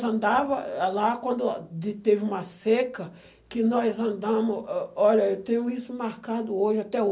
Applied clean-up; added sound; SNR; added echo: none; none; none; none.